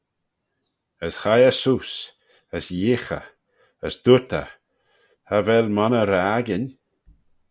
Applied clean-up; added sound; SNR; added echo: none; none; none; none.